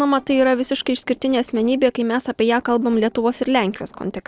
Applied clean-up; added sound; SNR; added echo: neural separator model SepFormer DNS4.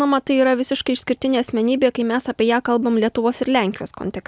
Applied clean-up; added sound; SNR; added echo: none; none; none; none.